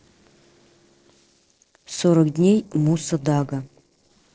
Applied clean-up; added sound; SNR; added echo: neural separator model SepFormer DNS4.